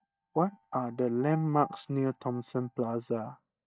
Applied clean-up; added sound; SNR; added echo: neural mask model DeepFilterNet 3.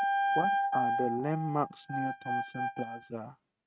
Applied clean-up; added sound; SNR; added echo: neural mask model RNNoise.